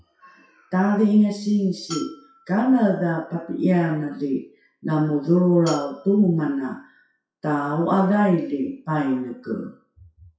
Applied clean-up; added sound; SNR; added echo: classical method WPE with log-MMSE.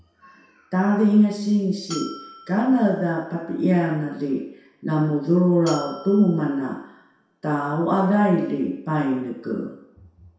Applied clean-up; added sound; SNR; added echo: none; Bell; 18 dB; reverberation time 0.7 s.